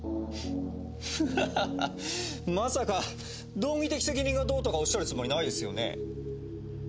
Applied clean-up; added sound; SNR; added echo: none; none; none; none.